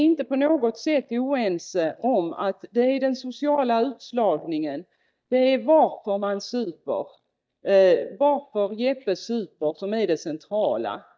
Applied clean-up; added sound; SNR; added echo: neural mask model DeepFilterNet 3.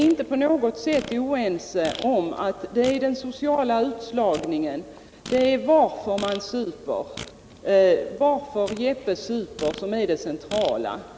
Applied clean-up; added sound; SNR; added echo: none; Fart; 19 dB; none.